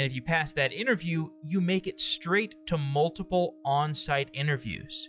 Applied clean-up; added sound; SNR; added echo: classical method log-MMSE.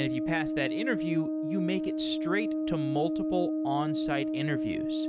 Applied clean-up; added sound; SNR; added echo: none; Brass instrument; -2 dB; none.